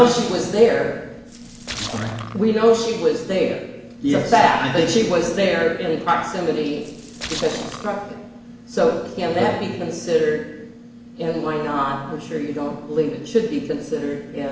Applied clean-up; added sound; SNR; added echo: none; Splash, splatter; 13 dB; reverberation time 0.9 s.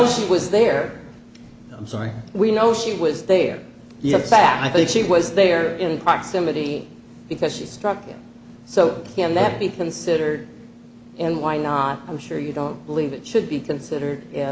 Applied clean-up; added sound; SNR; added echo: none; none; none; none.